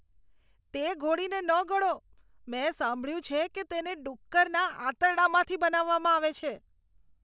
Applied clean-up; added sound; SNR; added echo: none; none; none; none.